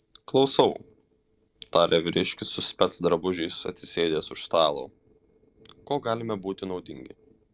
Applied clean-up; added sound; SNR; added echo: neural separator model SepFormer DNS4.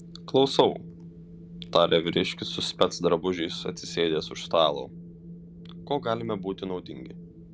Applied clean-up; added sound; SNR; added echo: none; Wind; 16 dB; none.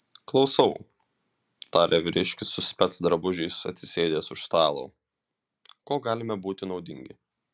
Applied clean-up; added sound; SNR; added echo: none; none; none; none.